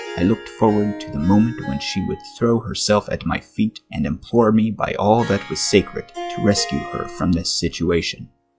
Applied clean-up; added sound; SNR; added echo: classical method log-MMSE.